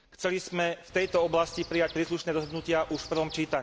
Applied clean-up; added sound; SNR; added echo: none; Chirp, tweet; 17 dB; none.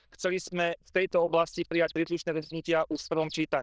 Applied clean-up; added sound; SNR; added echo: neural diffusion model UNIVERSE++.